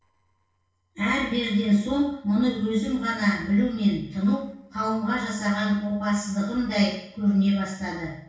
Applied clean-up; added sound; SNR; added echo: neural separator model SepFormer DNS4.